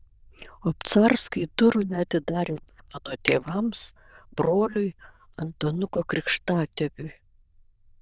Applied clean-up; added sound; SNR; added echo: neural diffusion model UNIVERSE++.